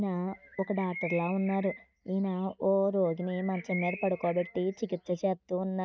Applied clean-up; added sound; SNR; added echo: neural mask model RNNoise.